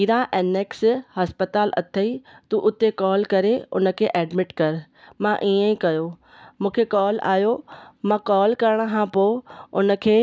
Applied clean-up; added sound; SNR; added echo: none; none; none; none.